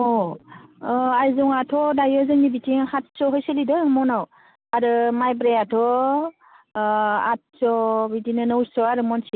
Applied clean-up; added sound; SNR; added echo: none; none; none; none.